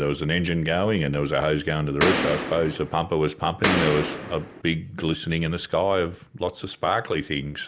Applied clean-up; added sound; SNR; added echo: none; Boom; 1 dB; none.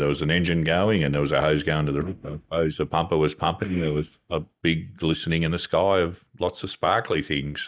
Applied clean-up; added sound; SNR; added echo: neural mask model DeepFilterNet 3.